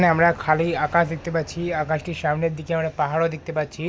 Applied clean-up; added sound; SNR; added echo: none; none; none; none.